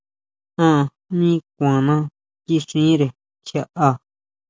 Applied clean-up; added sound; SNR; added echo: none; none; none; none.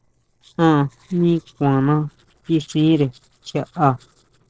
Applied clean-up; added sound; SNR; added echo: neural separator model SepFormer DNS4.